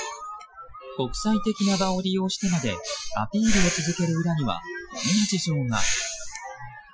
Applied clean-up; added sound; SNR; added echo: classical method Wiener filter.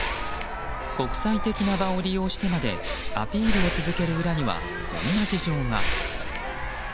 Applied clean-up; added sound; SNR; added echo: none; Breathing; 2 dB; none.